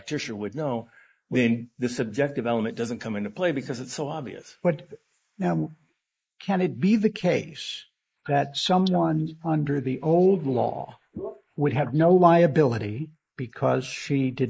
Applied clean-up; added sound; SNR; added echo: neural mask model Resemble Enhance denoiser.